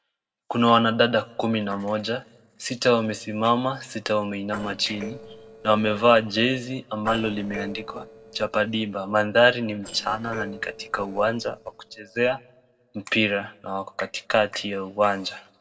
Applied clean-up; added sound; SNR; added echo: neural separator model SepFormer DNS4.